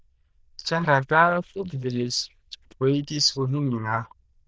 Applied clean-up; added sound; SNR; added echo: neural diffusion model UNIVERSE++.